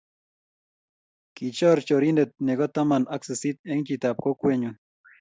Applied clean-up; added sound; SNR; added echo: none; none; none; none.